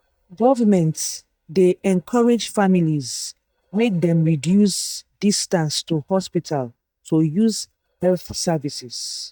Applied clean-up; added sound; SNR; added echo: neural mask model DeepFilterNet 3.